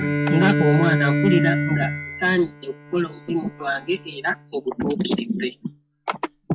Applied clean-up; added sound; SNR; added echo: classical method log-MMSE.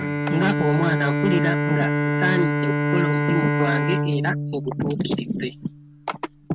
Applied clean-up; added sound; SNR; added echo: none; Bowed string instrument; -2 dB; none.